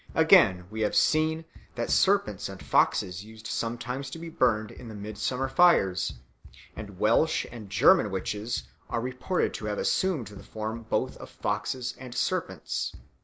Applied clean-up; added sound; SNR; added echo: none; Run; 20 dB; none.